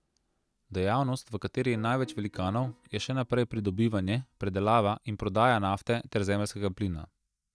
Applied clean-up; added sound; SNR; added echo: neural mask model DeepFilterNet 3.